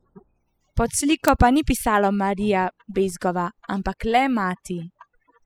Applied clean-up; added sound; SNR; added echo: classical method spectral subtraction.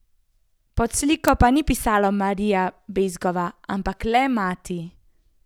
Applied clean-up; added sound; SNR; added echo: none; none; none; none.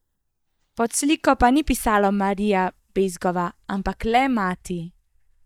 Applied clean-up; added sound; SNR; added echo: neural mask model DeepFilterNet 3.